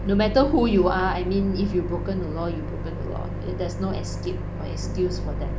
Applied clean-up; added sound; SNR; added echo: none; Microwave oven; 4 dB; none.